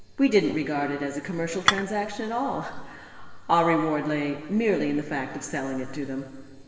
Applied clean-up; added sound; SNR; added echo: none; Dishes, pots, and pans / Chink, clink; -2 dB; reverberation time 2.8 s.